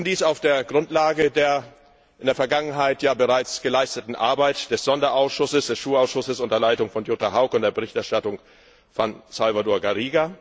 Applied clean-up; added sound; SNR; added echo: none; none; none; none.